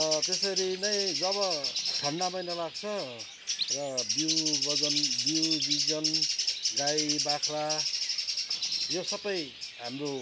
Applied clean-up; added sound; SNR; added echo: none; Bird; -4 dB; none.